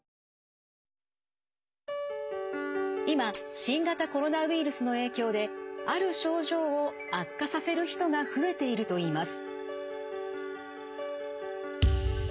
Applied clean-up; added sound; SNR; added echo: none; none; none; none.